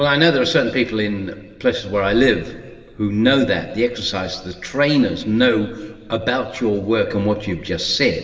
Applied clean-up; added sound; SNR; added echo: none; none; none; reverberation time 1.7 s.